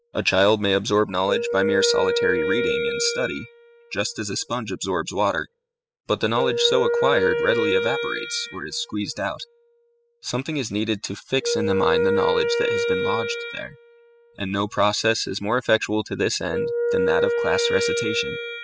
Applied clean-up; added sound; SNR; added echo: classical method spectral subtraction.